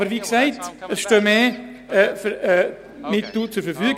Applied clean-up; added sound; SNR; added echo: none; Gull, seagull; 15 dB; none.